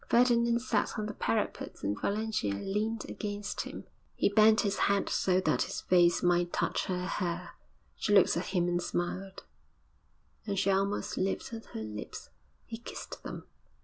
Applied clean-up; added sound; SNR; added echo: none; none; none; none.